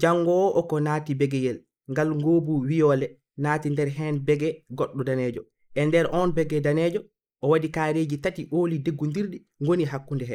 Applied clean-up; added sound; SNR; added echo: neural mask model Resemble Enhance denoiser.